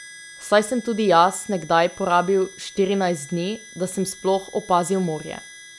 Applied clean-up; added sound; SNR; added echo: none; Harmonica; 20 dB; none.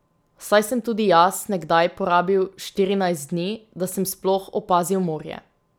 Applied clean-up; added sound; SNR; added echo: none; none; none; none.